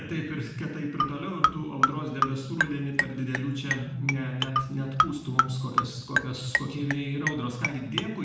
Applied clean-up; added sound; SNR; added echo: none; Marimba, xylophone; -2 dB; reverberation time 0.7 s.